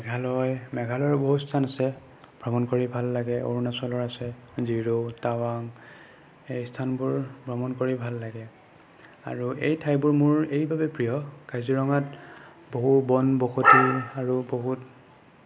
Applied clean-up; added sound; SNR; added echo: none; none; none; none.